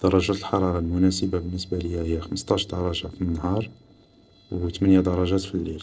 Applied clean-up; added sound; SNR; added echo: neural separator model SepFormer DNS4.